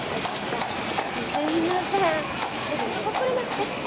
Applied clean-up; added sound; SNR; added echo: none; Livestock, farm animals, working animals; -1 dB; none.